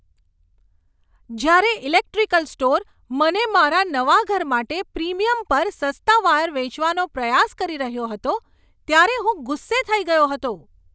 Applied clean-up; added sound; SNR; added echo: none; none; none; none.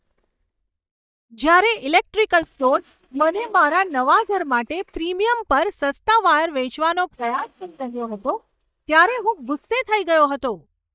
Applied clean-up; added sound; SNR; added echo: neural mask model DeepFilterNet 3.